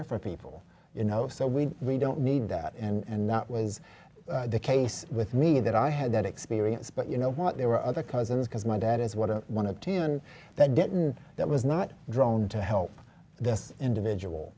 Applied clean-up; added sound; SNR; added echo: none; none; none; none.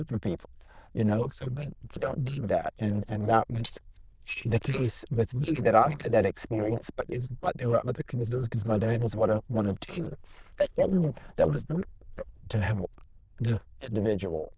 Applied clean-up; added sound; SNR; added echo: neural diffusion model UNIVERSE++.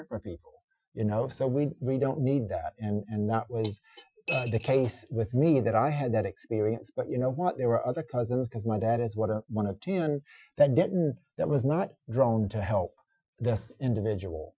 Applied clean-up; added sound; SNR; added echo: classical method Wiener filter.